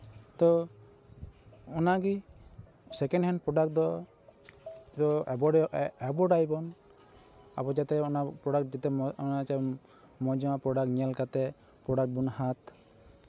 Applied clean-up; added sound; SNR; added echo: none; none; none; none.